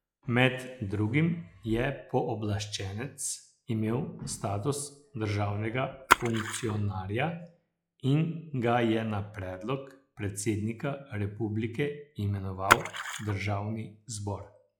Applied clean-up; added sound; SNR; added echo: classical method log-MMSE.